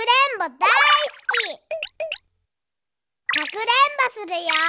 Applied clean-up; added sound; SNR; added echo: none; none; none; none.